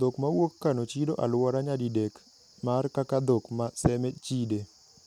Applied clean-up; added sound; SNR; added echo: none; none; none; none.